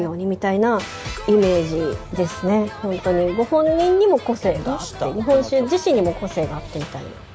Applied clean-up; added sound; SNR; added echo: none; none; none; none.